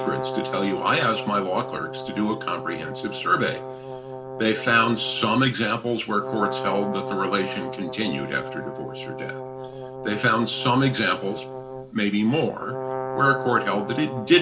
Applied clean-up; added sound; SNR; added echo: none; Brass instrument; 8 dB; reverberation time 0.6 s.